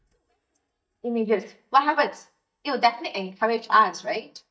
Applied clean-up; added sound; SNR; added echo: neural mask model DeepFilterNet 3.